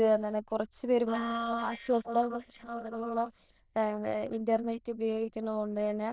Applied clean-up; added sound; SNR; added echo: neural diffusion model UNIVERSE++.